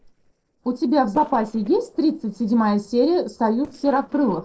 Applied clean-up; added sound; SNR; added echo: neural separator model SepFormer DNS4.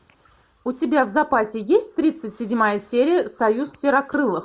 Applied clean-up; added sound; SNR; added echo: none; none; none; none.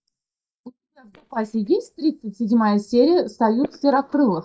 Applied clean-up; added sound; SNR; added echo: neural mask model DeepFilterNet 3.